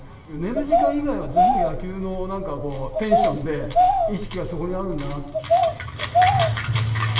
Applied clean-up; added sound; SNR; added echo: none; Bird vocalization, bird call, bird song; -3 dB; reverberation time 1.1 s.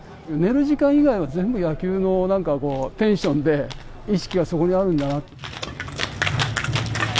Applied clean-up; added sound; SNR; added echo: none; none; none; none.